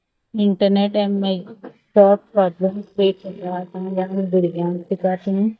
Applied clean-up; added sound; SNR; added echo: neural mask model DeepFilterNet 3.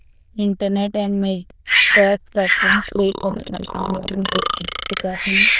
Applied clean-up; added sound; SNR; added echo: neural diffusion model UNIVERSE++.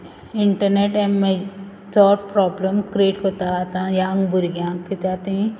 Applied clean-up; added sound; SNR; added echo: none; none; none; none.